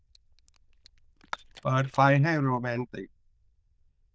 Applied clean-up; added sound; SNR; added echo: neural diffusion model UNIVERSE++.